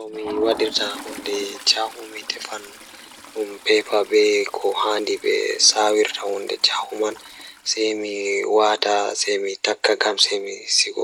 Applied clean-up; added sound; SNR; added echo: none; Toilet flush; 19 dB; none.